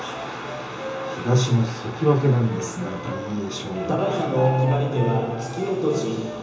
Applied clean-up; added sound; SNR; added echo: none; Wind instrument, woodwind instrument; 14 dB; reverberation time 0.7 s.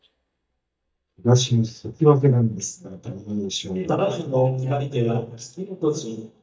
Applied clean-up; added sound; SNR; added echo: neural mask model DeepFilterNet 3.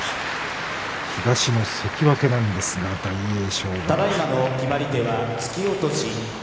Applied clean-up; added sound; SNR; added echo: none; none; none; none.